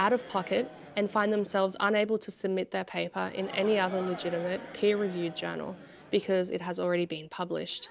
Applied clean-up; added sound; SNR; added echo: none; Crowd; 17 dB; none.